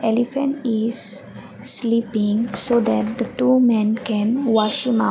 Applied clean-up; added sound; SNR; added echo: none; Bird; 20 dB; none.